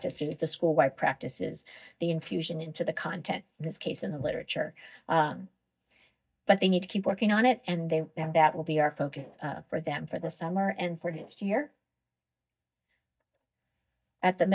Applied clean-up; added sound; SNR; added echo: neural mask model DeepFilterNet 3.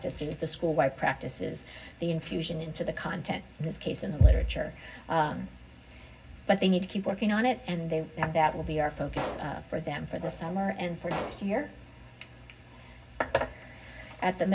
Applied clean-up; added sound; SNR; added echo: none; Explosion; 11 dB; reverberation time 0.4 s.